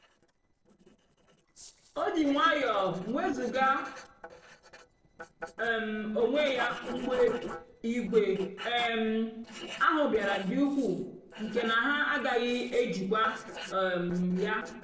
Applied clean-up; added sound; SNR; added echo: neural separator model SepFormer DNS4.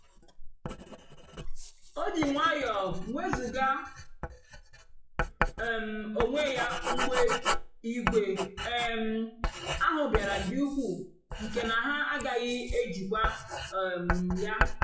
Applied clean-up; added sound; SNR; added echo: classical method WPE with log-MMSE.